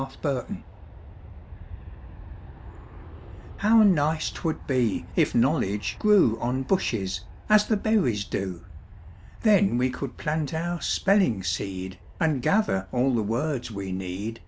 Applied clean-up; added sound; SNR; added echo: none; Aircraft; 17 dB; none.